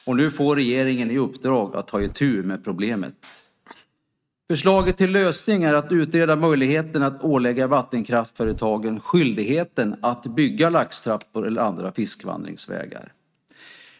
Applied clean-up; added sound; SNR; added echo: neural mask model RNNoise.